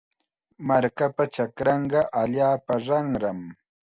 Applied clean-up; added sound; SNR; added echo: none; none; none; none.